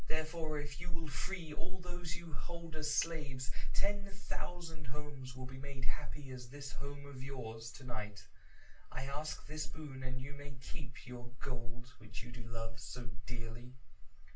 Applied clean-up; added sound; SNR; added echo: none; none; none; reverberation time 0.2 s.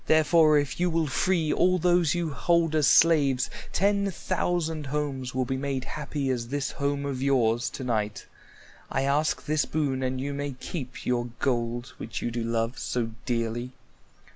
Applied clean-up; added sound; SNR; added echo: none; none; none; none.